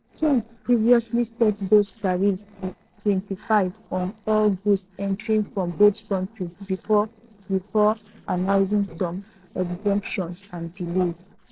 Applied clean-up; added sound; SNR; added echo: neural separator model SepFormer DNS4.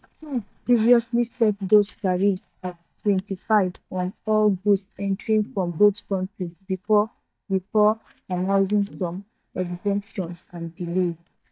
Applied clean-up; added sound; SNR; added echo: neural mask model DeepFilterNet 3.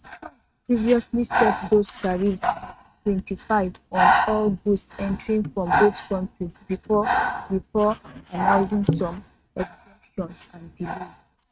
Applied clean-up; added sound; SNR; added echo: neural mask model RNNoise.